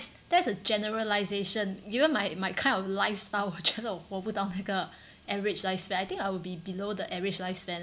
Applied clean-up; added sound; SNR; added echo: none; none; none; none.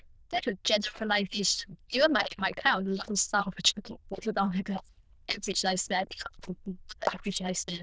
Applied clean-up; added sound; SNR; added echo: neural diffusion model UNIVERSE++.